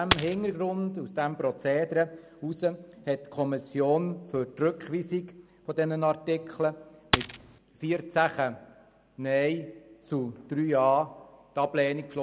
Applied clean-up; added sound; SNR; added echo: none; Coin (dropping); -1 dB; none.